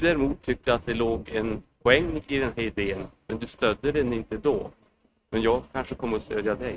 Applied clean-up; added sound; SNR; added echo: neural mask model RNNoise.